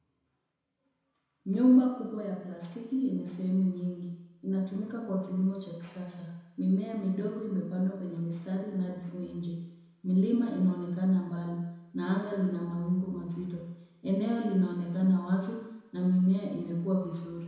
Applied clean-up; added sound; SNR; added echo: none; none; none; reverberation time 1.0 s.